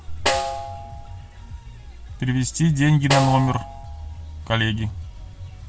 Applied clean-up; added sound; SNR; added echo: none; Snare drum; 7 dB; none.